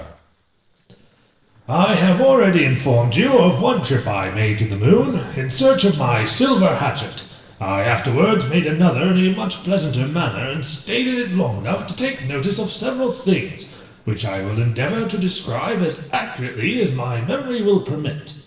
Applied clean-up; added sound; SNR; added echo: neural separator model SepFormer DNS4.